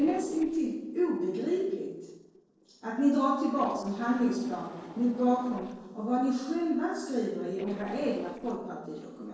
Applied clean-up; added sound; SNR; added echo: neural separator model SepFormer DNS4.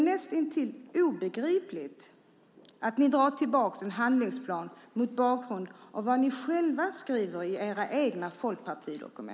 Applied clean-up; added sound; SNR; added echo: none; none; none; none.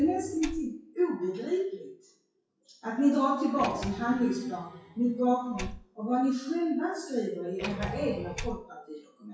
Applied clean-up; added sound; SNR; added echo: classical method WPE with log-MMSE.